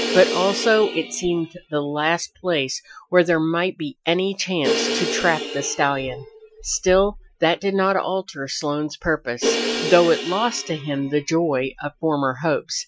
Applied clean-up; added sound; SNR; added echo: classical method Wiener filter.